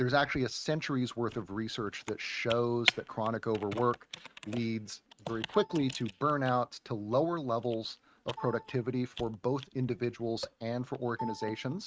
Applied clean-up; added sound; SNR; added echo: neural mask model RNNoise.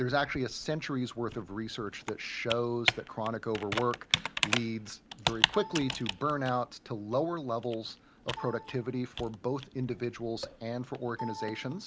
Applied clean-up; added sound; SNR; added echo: none; Computer keyboard; 4 dB; none.